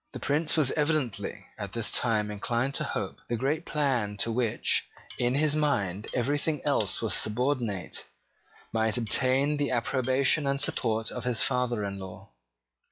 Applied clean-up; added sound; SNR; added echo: classical method log-MMSE.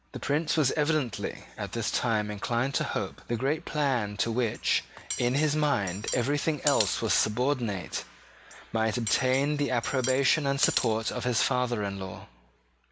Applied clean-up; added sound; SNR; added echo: none; Cutlery, silverware; 10 dB; none.